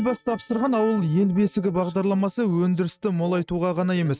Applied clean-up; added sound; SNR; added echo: neural mask model RNNoise.